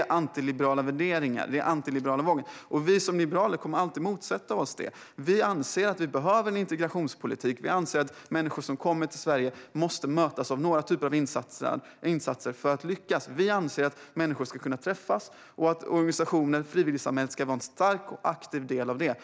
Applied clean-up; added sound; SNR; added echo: none; none; none; none.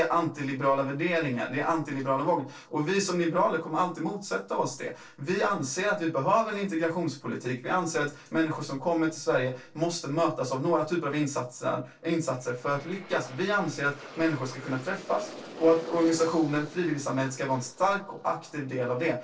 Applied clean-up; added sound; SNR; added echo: neural separator model SepFormer DNS4.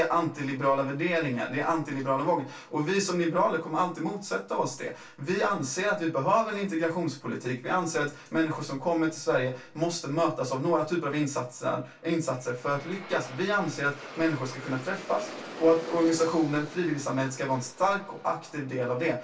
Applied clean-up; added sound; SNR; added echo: none; Aircraft; 20 dB; reverberation time 0.2 s.